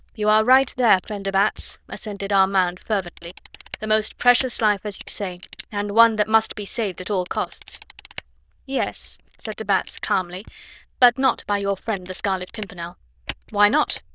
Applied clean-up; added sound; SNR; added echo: neural diffusion model UNIVERSE++.